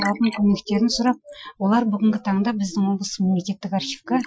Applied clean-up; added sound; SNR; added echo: classical method Wiener filter.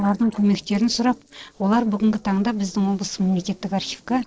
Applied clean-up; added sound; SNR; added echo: neural separator model SepFormer DNS4.